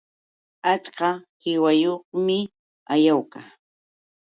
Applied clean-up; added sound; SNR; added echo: none; none; none; none.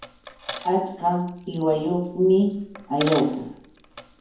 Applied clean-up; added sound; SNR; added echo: none; Coin (dropping); 12 dB; reverberation time 0.9 s.